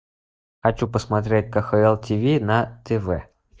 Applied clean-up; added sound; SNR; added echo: neural mask model DeepFilterNet 3.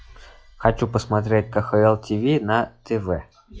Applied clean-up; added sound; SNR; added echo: classical method log-MMSE.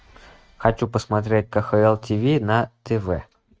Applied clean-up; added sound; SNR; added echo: neural mask model RNNoise.